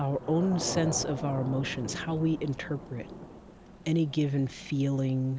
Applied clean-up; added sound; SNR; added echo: none; Thunder / Rain; 11 dB; none.